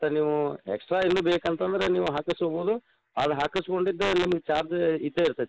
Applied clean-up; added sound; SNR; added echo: neural mask model Resemble Enhance denoiser.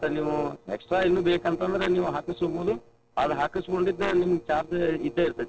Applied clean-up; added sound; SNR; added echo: neural separator model SepFormer DNS4.